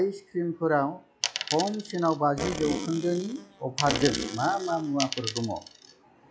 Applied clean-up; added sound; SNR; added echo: classical method log-MMSE.